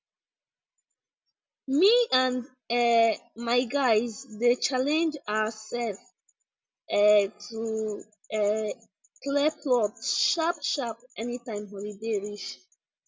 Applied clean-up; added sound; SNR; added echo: none; none; none; none.